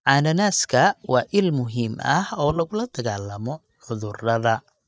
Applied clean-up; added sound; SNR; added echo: neural mask model DeepFilterNet 3.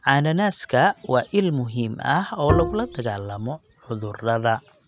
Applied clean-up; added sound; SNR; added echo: none; Bowed string instrument; 3 dB; none.